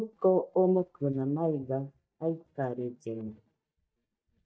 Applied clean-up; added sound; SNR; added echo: neural mask model DeepFilterNet 3.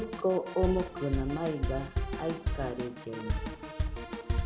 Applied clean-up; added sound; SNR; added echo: none; Drum kit; 0 dB; none.